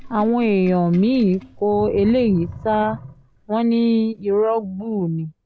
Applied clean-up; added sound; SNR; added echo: none; Sink (filling or washing); 19 dB; none.